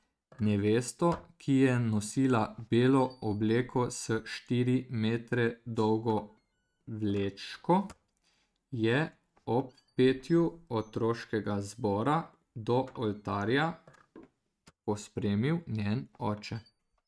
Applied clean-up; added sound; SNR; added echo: neural mask model RNNoise.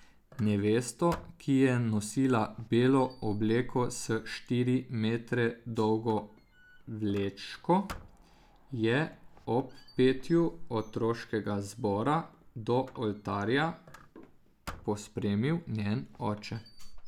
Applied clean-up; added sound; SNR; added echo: none; Squeak; 17 dB; none.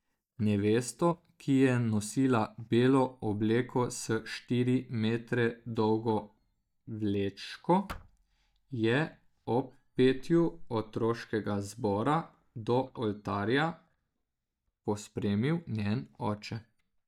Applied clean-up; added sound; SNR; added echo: neural mask model DeepFilterNet 3.